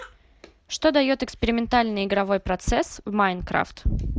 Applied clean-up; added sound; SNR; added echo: none; none; none; none.